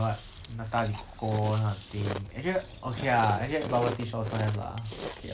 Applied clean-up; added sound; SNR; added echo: none; Chewing, mastication; 11 dB; none.